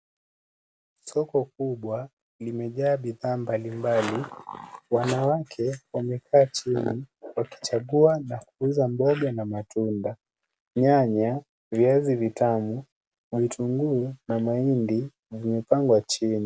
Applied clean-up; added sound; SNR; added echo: none; none; none; none.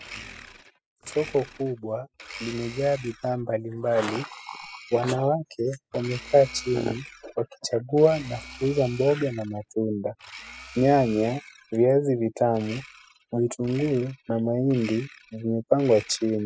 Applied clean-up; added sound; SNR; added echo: classical method spectral subtraction.